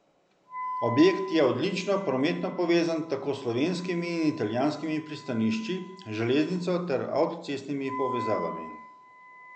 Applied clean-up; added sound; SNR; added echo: none; Wind instrument, woodwind instrument; 13 dB; none.